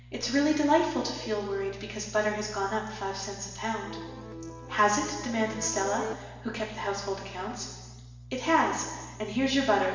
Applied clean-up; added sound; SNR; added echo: none; Accordion; 11 dB; reverberation time 1.2 s.